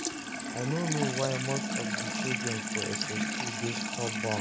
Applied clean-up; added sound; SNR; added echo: none; Sink (filling or washing) / Water tap, faucet; -2 dB; none.